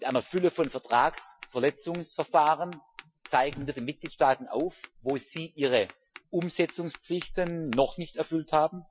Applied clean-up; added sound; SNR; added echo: classical method Wiener filter.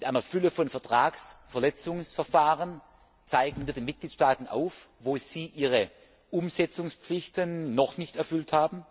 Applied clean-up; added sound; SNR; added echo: none; none; none; none.